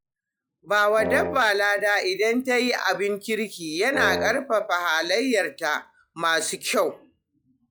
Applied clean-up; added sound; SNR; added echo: classical method log-MMSE.